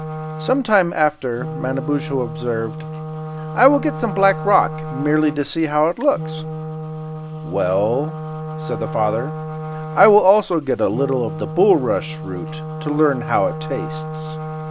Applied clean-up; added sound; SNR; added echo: none; Wind instrument, woodwind instrument; 9 dB; none.